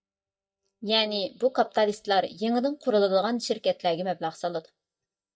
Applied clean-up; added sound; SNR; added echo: neural mask model DeepFilterNet 3.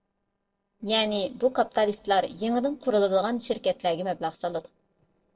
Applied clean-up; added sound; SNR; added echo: neural separator model SepFormer DNS4.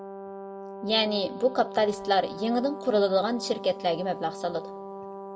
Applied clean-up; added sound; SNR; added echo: none; Brass instrument; 11 dB; reverberation time 1.4 s.